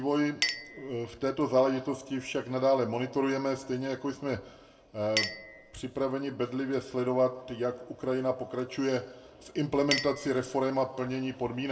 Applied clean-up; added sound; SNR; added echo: none; Chink, clink; 11 dB; reverberation time 0.7 s.